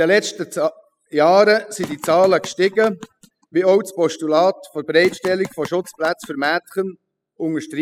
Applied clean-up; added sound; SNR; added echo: classical method spectral subtraction.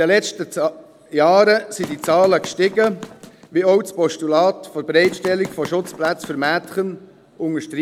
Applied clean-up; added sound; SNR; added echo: none; Run; 16 dB; none.